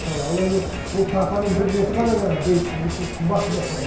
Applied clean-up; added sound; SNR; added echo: none; Crowd; 7 dB; reverberation time 0.6 s.